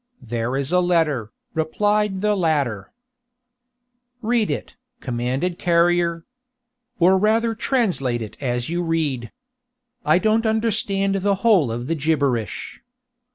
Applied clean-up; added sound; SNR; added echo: none; none; none; none.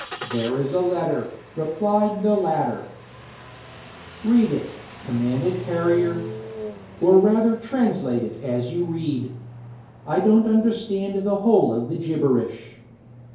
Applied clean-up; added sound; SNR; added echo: none; Engine starting; 18 dB; reverberation time 2.4 s.